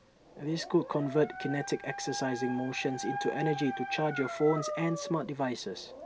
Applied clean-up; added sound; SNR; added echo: none; Dog; 8 dB; none.